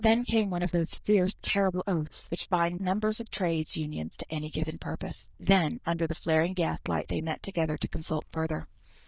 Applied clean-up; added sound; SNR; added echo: neural diffusion model UNIVERSE++.